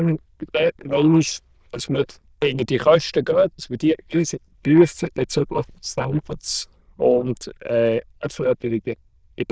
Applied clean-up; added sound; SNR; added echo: neural diffusion model UNIVERSE++.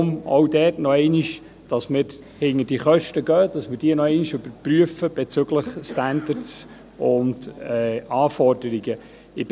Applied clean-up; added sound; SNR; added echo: none; none; none; none.